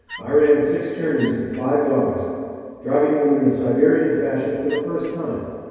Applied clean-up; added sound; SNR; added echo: none; Wood; 18 dB; reverberation time 2.2 s.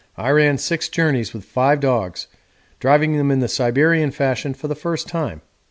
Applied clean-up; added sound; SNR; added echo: none; none; none; none.